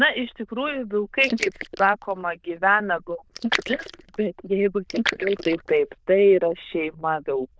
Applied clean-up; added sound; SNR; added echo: neural diffusion model UNIVERSE++.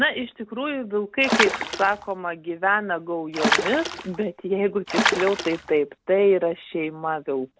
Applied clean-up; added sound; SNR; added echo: none; Water / Splash, splatter; 1 dB; none.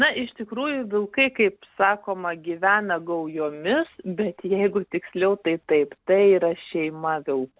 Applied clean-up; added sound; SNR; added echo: none; none; none; none.